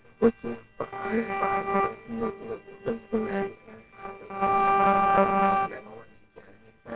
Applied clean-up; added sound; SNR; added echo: neural separator model SepFormer WHAMR!.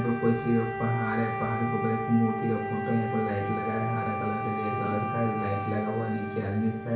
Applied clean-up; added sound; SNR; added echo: none; Wind instrument, woodwind instrument; 5 dB; reverberation time 0.6 s.